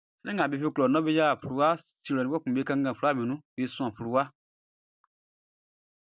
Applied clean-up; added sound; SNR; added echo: none; none; none; none.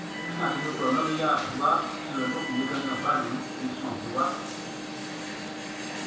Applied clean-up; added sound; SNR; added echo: none; Alarm; 5 dB; reverberation time 0.7 s.